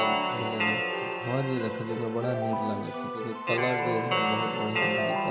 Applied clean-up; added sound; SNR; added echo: none; Guitar + Keyboard (musical); -3 dB; none.